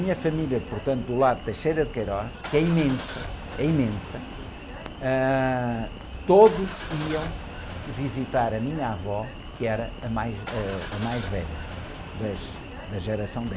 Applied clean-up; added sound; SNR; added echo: none; Engine starting / Car; 10 dB; none.